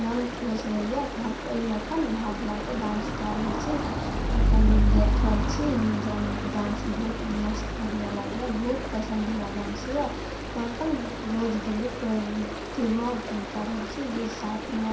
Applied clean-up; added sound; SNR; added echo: none; Stream; -2 dB; reverberation time 0.5 s.